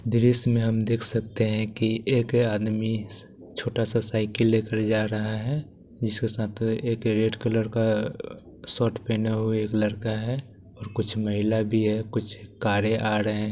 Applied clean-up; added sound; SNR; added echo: none; none; none; none.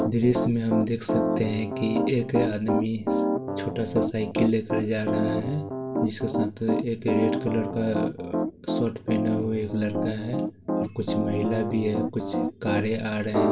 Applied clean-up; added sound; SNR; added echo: none; Piano; 1 dB; reverberation time 0.2 s.